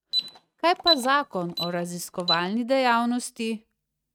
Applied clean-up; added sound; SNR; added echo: neural mask model RNNoise.